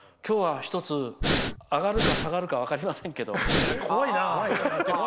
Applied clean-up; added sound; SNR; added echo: none; Breathing; -4 dB; none.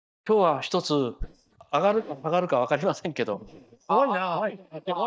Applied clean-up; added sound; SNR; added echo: neural mask model DeepFilterNet 3.